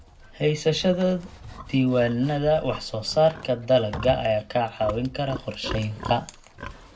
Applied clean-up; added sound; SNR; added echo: none; Livestock, farm animals, working animals; 14 dB; reverberation time 0.3 s.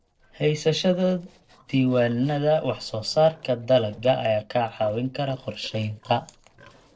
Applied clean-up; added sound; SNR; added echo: neural separator model SepFormer DNS4.